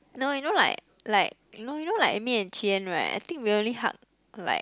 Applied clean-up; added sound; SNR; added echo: none; none; none; none.